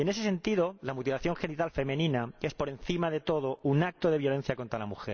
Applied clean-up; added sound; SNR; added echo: none; none; none; none.